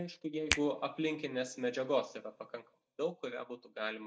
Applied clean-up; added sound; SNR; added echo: neural mask model DeepFilterNet 3.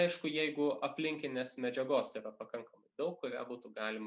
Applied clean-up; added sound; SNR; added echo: none; none; none; none.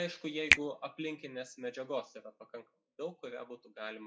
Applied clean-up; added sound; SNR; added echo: classical method WPE with log-MMSE.